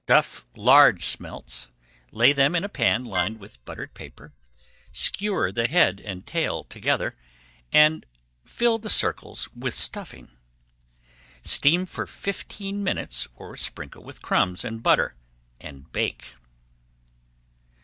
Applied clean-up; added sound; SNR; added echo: neural mask model DeepFilterNet 3.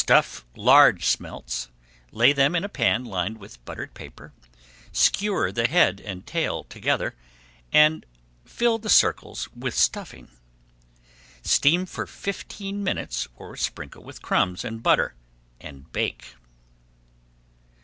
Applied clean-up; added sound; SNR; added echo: none; none; none; none.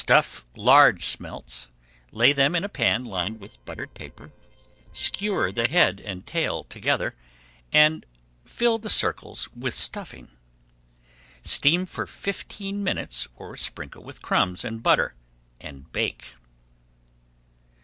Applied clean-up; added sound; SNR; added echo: neural separator model SepFormer DNS4.